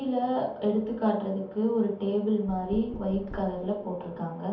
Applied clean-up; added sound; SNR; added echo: none; Knock; 19 dB; reverberation time 0.6 s.